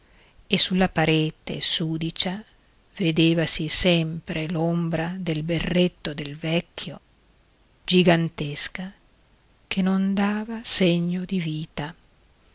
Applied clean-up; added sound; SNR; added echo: none; none; none; none.